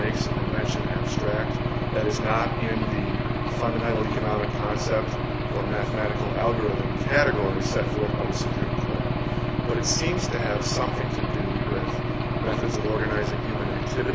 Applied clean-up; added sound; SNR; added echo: none; Engine / Aircraft; -3 dB; none.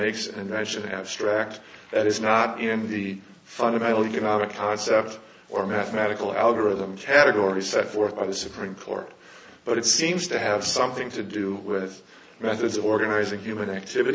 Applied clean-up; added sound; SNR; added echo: none; none; none; none.